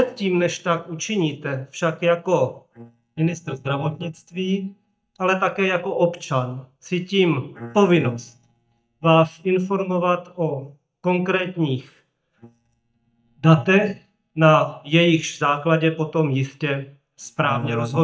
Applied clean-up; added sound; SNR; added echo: neural mask model DeepFilterNet 3.